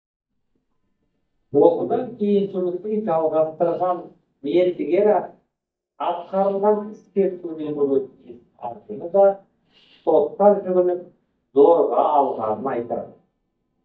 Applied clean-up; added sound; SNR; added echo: neural mask model DeepFilterNet 3.